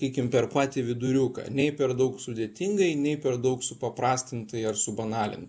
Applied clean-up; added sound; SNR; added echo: none; none; none; none.